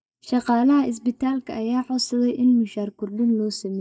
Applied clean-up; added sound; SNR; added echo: neural mask model DeepFilterNet 3.